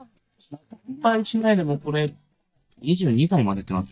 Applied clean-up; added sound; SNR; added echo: neural mask model DeepFilterNet 3.